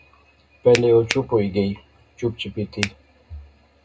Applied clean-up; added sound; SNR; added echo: none; Finger snapping; 7 dB; reverberation time 0.2 s.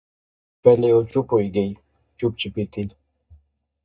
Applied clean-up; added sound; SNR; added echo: neural mask model DeepFilterNet 3.